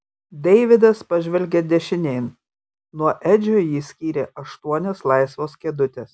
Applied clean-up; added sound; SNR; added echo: none; none; none; none.